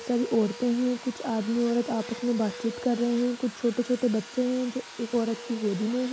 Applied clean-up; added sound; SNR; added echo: none; Domestic sounds, home sounds; 14 dB; none.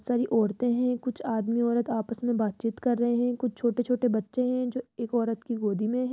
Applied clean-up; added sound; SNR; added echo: none; none; none; none.